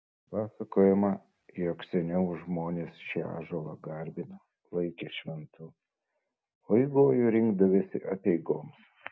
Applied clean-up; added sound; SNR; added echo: none; none; none; none.